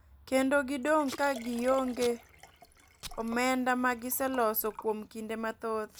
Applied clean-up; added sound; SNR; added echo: none; Liquid + Packing tape, duct tape; 18 dB; none.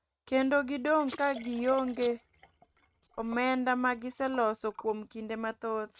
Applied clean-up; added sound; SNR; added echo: neural mask model RNNoise.